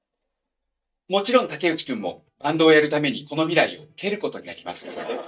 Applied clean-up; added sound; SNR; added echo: neural mask model DeepFilterNet 3.